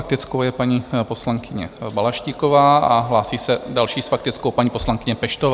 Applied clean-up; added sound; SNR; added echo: none; none; none; none.